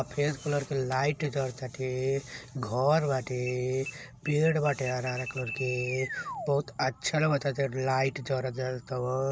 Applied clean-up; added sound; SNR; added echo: none; Alarm; 10 dB; none.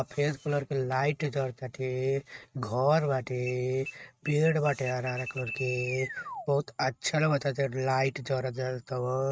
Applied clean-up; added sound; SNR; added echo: neural mask model RNNoise.